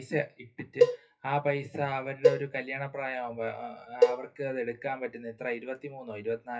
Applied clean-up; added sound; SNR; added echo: classical method WPE with log-MMSE.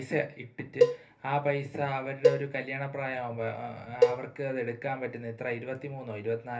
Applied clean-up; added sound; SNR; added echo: none; Cowbell; -3 dB; reverberation time 0.3 s.